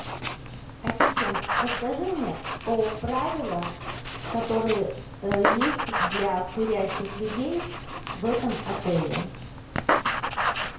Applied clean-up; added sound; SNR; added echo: none; Writing; 0 dB; reverberation time 0.5 s.